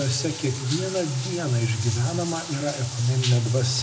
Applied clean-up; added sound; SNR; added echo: none; Bathtub (filling or washing); 10 dB; none.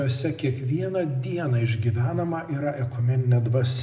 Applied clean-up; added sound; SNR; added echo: none; none; none; none.